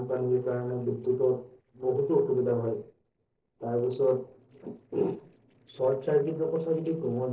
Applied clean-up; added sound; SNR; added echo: neural separator model SepFormer DNS4.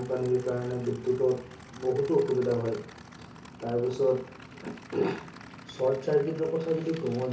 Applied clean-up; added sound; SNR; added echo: none; Idling / Aircraft; 17 dB; reverberation time 0.8 s.